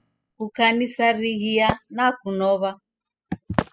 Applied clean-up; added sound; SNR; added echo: classical method spectral subtraction.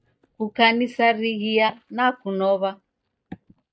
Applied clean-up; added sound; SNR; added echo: neural mask model DeepFilterNet 3.